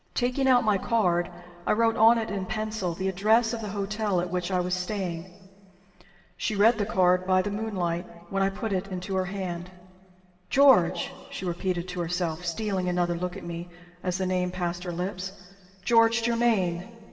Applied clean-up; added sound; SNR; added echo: none; none; none; reverberation time 2.0 s.